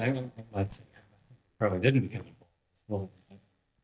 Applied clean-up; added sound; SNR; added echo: neural mask model DeepFilterNet 3.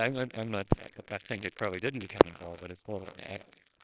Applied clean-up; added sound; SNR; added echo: neural separator model SepFormer WHAMR!.